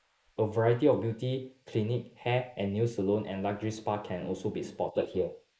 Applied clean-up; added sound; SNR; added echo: neural mask model Resemble Enhance denoiser.